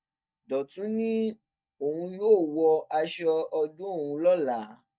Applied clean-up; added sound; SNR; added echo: neural mask model DeepFilterNet 3.